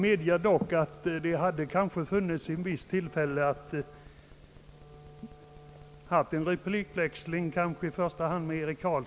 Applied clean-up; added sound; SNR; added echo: none; Alarm + Wind instrument, woodwind instrument; 20 dB; none.